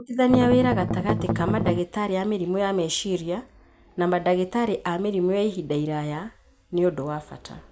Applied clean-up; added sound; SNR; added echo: none; Strum; 0 dB; none.